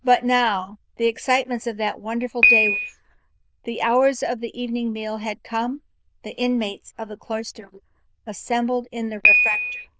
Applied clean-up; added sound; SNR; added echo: neural diffusion model UNIVERSE++.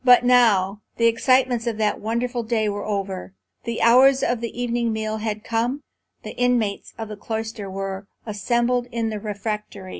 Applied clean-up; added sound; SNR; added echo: none; none; none; none.